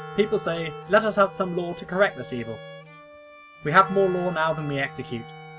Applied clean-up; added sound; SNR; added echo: none; Wind instrument, woodwind instrument + Bowed string instrument; 14 dB; none.